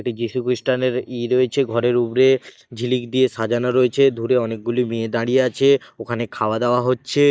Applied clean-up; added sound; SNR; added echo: neural mask model DeepFilterNet 3.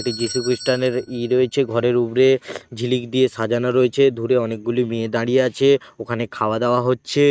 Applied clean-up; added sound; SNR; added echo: neural mask model RNNoise.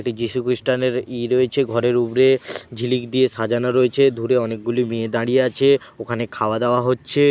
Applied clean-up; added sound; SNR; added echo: none; none; none; none.